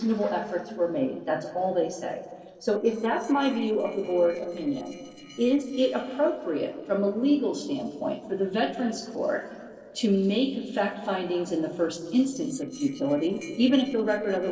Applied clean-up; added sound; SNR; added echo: neural separator model SepFormer DNS4.